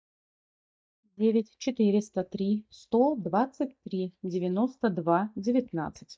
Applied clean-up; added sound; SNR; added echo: neural mask model DeepFilterNet 3.